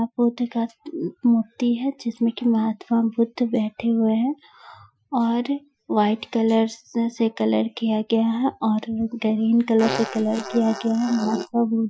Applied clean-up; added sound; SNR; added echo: classical method Wiener filter.